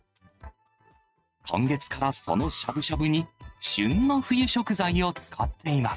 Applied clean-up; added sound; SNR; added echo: neural mask model RNNoise.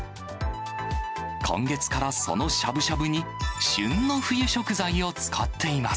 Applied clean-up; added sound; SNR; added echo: none; none; none; none.